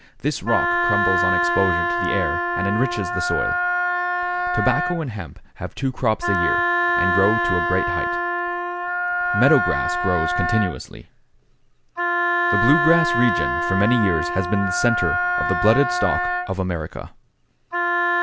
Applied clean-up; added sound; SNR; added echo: none; Wind instrument, woodwind instrument; -2 dB; none.